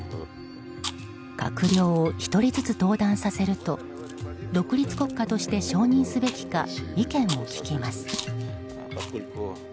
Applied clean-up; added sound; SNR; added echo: none; Chewing, mastication; 16 dB; none.